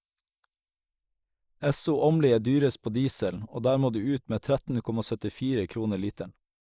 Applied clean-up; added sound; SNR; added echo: neural mask model Resemble Enhance denoiser.